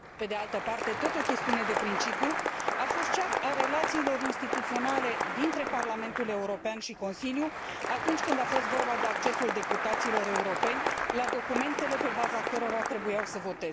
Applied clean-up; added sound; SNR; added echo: none; Applause; -1 dB; none.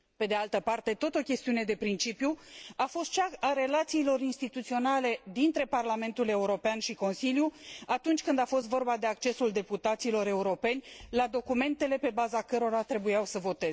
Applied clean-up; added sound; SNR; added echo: none; none; none; none.